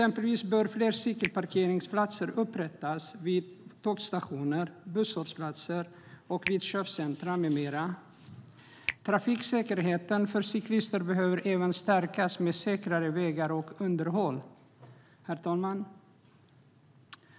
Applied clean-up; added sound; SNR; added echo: none; Finger snapping; 14 dB; none.